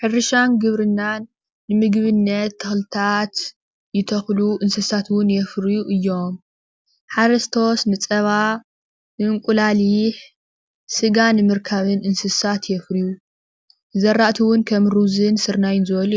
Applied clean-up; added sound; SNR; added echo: none; none; none; none.